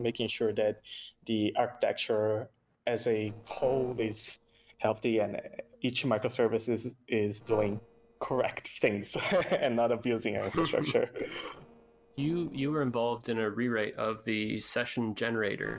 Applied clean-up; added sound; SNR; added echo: neural separator model SepFormer DNS4.